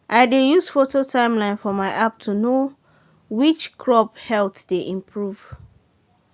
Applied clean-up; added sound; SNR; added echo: none; none; none; none.